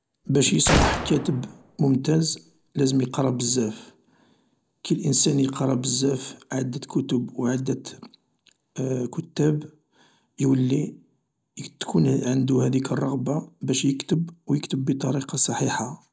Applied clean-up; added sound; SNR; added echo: none; Gunshot, gunfire; 3 dB; none.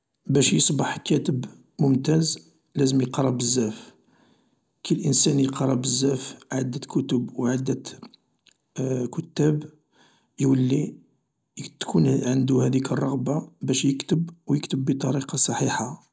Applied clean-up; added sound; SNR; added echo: none; none; none; none.